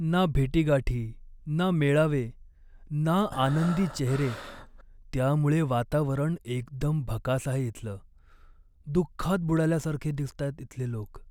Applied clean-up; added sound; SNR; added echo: none; Breathing; 13 dB; none.